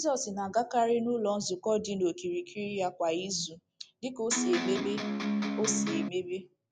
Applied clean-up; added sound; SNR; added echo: none; Electric guitar; 0 dB; none.